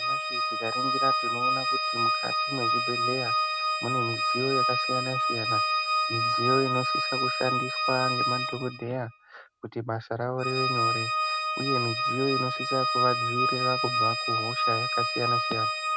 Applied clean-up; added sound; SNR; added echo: none; Organ; -5 dB; none.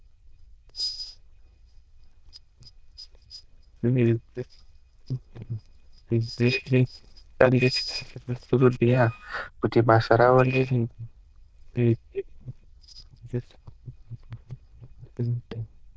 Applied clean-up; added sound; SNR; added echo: neural diffusion model UNIVERSE++.